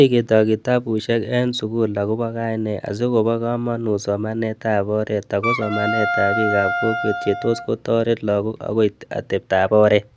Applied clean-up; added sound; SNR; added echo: none; Wind instrument, woodwind instrument; 5 dB; none.